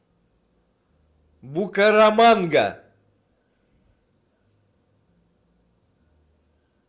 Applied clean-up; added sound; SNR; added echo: none; none; none; none.